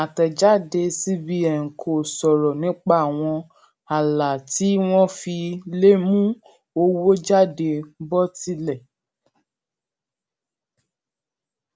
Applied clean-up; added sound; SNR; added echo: none; none; none; none.